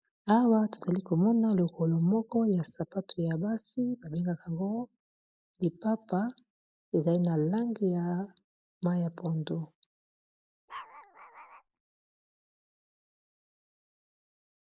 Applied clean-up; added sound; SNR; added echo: neural mask model Resemble Enhance denoiser.